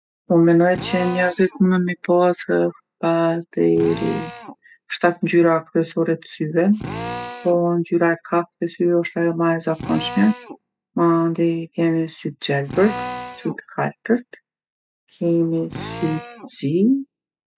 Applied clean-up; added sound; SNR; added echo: classical method spectral subtraction.